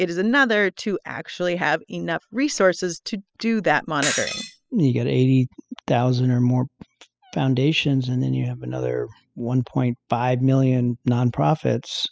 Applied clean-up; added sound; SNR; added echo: classical method spectral subtraction.